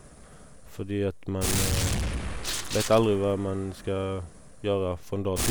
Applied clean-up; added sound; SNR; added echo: none; Gunshot, gunfire; 4 dB; none.